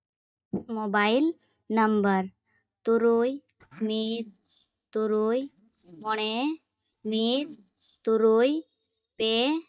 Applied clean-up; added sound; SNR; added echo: neural mask model DeepFilterNet 3.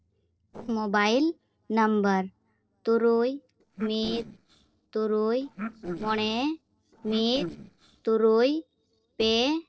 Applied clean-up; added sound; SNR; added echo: neural separator model SepFormer DNS4.